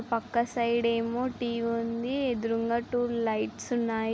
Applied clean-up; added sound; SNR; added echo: none; none; none; none.